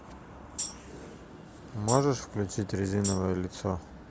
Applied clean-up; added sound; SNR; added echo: none; Tambourine; 10 dB; none.